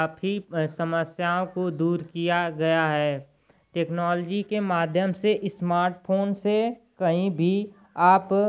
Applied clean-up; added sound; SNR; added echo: none; none; none; none.